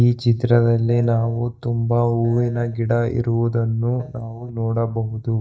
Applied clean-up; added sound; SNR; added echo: neural mask model DeepFilterNet 3.